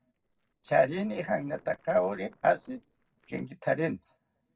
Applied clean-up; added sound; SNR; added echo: neural separator model SepFormer DNS4.